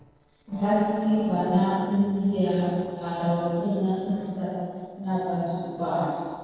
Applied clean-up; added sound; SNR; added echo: neural separator model SepFormer DNS4.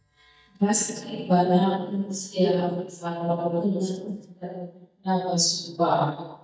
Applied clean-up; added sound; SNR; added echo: neural mask model DeepFilterNet 3.